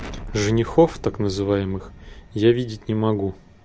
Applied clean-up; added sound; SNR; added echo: none; Explosion; 16 dB; none.